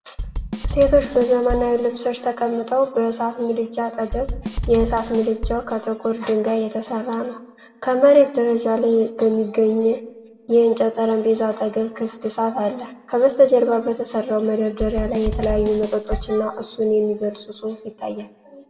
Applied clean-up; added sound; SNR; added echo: none; Drum / Drum kit; 7 dB; reverberation time 1.4 s.